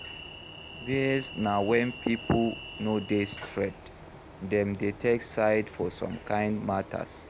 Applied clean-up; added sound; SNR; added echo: none; Train; 15 dB; none.